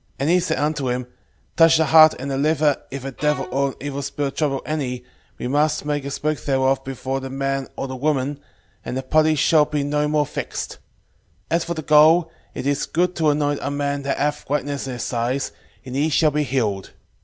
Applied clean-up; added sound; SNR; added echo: none; Bowed string instrument; 13 dB; none.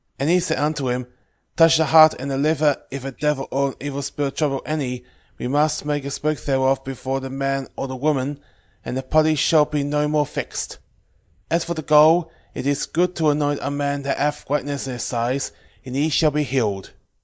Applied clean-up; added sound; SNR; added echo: neural mask model Resemble Enhance denoiser.